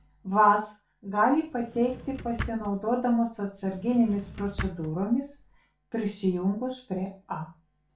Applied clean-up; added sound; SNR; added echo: none; Drawer open or close; 13 dB; reverberation time 0.3 s.